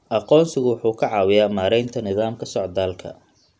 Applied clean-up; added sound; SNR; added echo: none; none; none; none.